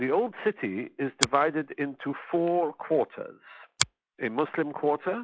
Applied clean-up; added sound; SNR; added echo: classical method log-MMSE.